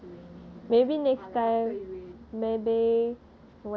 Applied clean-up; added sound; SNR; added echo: none; none; none; none.